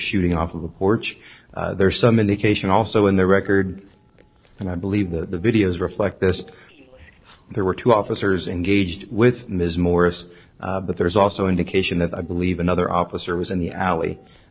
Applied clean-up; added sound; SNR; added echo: neural separator model SepFormer DNS4.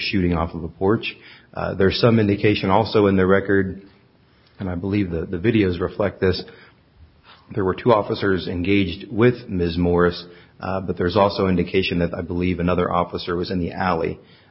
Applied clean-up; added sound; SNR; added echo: none; none; none; none.